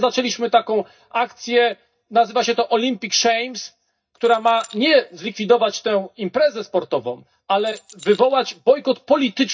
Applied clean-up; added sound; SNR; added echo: neural mask model DeepFilterNet 3.